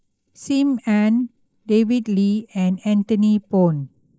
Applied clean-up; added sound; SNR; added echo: neural mask model Resemble Enhance denoiser.